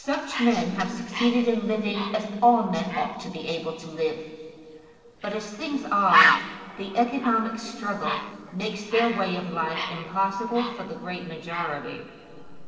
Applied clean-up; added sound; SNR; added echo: neural separator model SepFormer DNS4.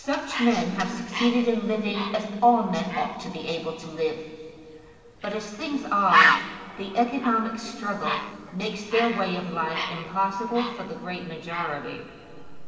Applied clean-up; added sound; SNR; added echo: none; Bird; 5 dB; reverberation time 2.6 s.